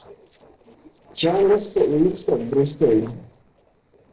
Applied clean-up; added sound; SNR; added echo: neural separator model SepFormer DNS4.